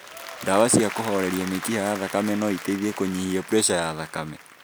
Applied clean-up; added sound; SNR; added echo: none; Applause; 13 dB; none.